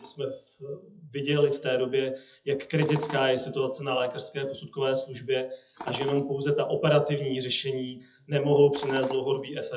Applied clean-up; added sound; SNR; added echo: classical method WPE with log-MMSE.